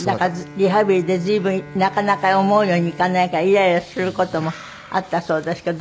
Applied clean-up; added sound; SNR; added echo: none; Bowed string instrument; 20 dB; none.